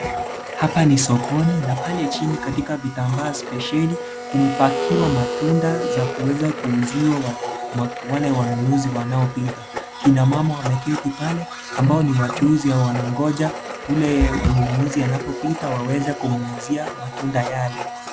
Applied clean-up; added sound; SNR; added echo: none; Domestic sounds, home sounds; 8 dB; none.